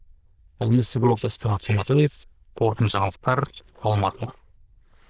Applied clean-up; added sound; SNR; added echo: neural diffusion model UNIVERSE++.